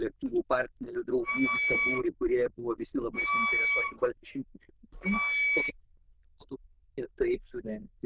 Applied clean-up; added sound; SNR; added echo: neural diffusion model UNIVERSE++.